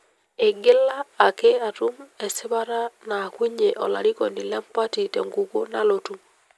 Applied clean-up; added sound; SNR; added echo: none; none; none; none.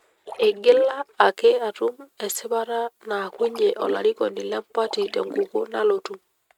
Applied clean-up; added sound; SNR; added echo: neural mask model RNNoise.